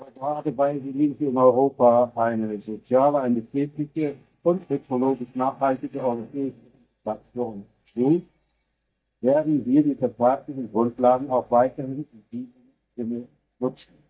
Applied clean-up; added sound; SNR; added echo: neural mask model DeepFilterNet 3.